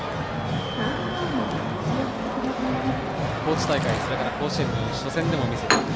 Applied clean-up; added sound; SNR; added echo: none; Chirp, tweet; 9 dB; none.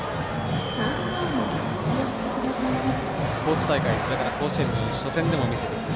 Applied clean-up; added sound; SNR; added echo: none; none; none; none.